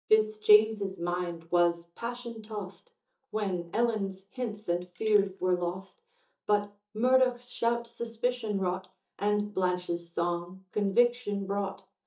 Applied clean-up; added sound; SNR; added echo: neural mask model DeepFilterNet 3.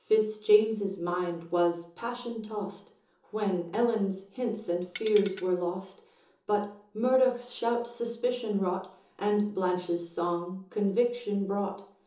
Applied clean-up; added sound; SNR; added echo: none; Tools; 15 dB; reverberation time 1.2 s.